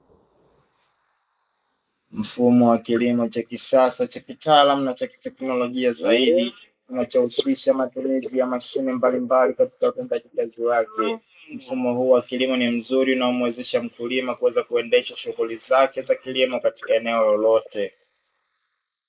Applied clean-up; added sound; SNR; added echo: neural mask model Resemble Enhance denoiser.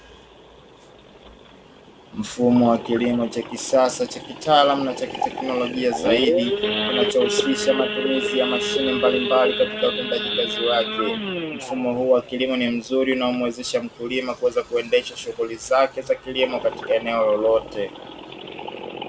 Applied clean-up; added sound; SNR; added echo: none; Idling / Sawing / Accelerating, revving, vroom; 5 dB; none.